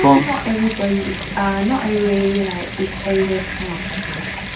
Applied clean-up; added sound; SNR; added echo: none; Bathtub (filling or washing) / Water tap, faucet; 9 dB; none.